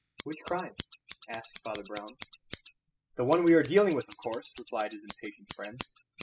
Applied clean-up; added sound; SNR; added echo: classical method spectral subtraction.